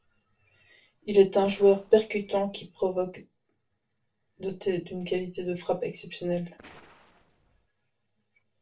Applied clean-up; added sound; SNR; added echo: neural separator model SepFormer DNS4.